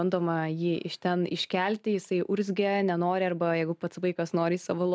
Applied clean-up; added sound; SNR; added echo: none; none; none; none.